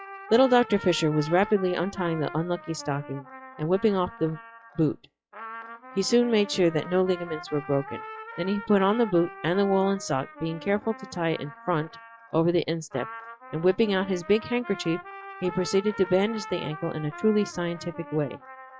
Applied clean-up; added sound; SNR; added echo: classical method log-MMSE.